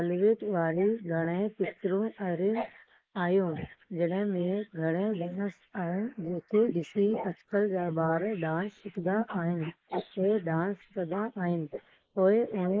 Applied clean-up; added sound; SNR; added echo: neural mask model Resemble Enhance denoiser.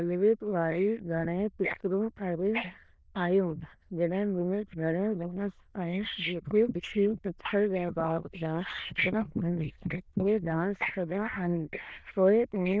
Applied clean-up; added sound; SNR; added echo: neural diffusion model UNIVERSE++.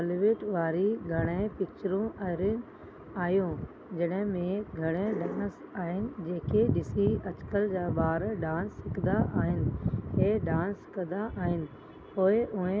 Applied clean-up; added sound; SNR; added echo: none; none; none; none.